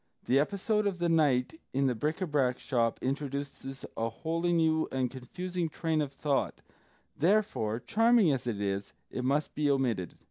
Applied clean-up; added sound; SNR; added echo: none; none; none; none.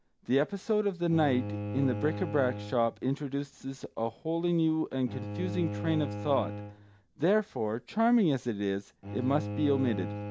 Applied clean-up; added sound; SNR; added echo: none; Bowed string instrument; 9 dB; none.